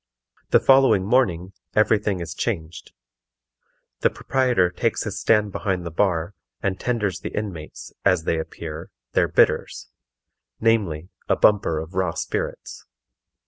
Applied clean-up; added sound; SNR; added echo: none; none; none; none.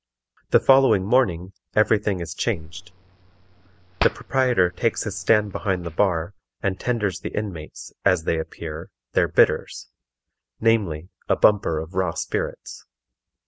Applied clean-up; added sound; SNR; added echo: none; Hands; 13 dB; none.